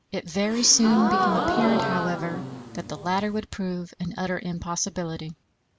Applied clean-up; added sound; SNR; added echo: none; Gasp; 1 dB; none.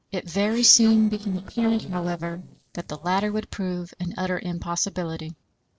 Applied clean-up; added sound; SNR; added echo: neural separator model SepFormer DNS4.